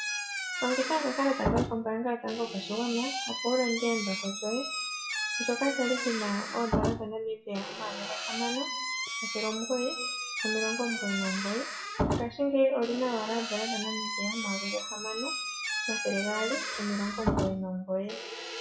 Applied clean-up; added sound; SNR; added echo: classical method WPE with log-MMSE.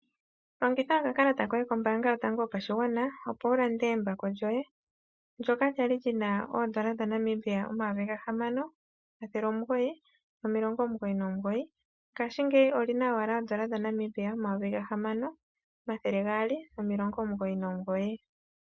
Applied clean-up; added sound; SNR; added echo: none; none; none; none.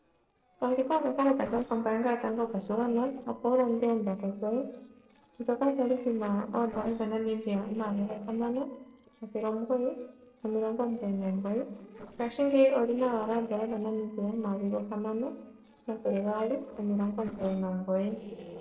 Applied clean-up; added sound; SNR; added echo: neural separator model SepFormer DNS4.